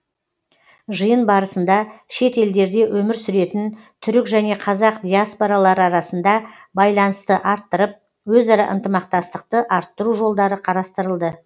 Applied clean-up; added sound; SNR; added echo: none; none; none; none.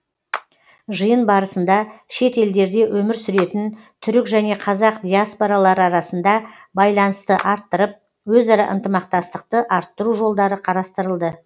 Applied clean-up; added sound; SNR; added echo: none; Clapping; 18 dB; none.